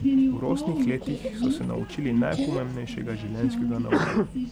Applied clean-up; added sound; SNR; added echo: none; Sneeze; -5 dB; none.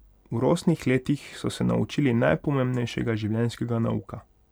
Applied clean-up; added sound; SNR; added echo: none; none; none; none.